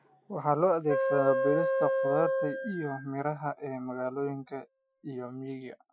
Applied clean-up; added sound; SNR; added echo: classical method Wiener filter.